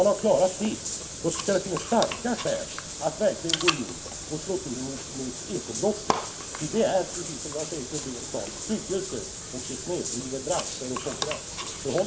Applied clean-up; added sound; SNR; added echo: none; Bathtub (filling or washing) / Water; 5 dB; reverberation time 3.0 s.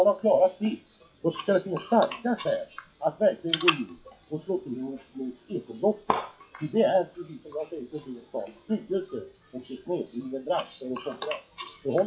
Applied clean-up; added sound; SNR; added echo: classical method WPE with log-MMSE.